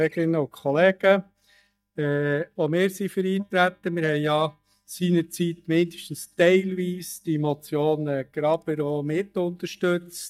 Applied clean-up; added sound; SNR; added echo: neural mask model DeepFilterNet 3.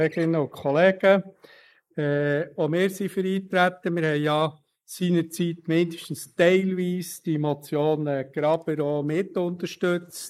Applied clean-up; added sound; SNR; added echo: neural mask model Resemble Enhance denoiser.